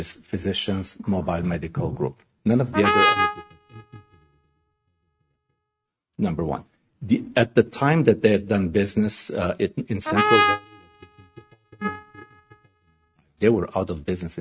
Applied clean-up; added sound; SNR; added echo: neural mask model RNNoise.